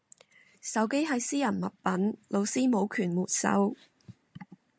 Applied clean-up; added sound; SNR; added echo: none; none; none; none.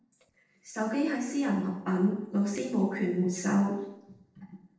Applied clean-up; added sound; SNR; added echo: neural separator model SepFormer DNS4.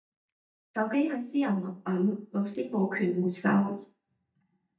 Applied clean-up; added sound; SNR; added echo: neural mask model DeepFilterNet 3.